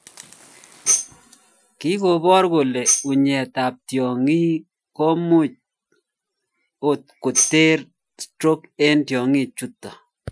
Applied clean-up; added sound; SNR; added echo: classical method Wiener filter.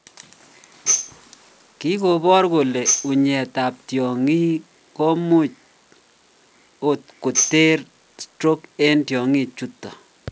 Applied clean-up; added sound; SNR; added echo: none; Tambourine; 4 dB; none.